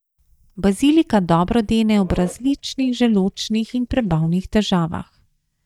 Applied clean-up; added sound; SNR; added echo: neural mask model DeepFilterNet 3.